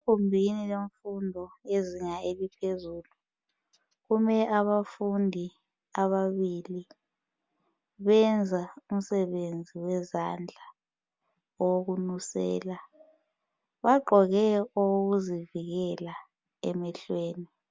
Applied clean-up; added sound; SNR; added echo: none; none; none; none.